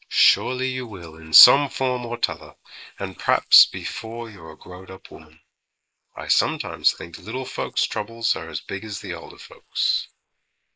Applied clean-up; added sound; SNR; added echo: neural mask model Resemble Enhance denoiser.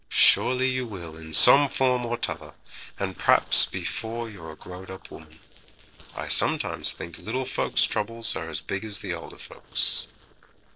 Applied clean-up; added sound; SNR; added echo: neural separator model SepFormer DNS4.